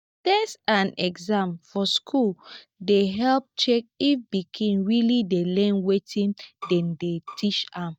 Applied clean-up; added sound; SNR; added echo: neural mask model DeepFilterNet 3.